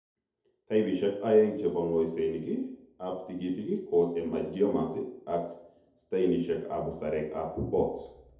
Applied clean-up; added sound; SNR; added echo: none; none; none; reverberation time 2.1 s.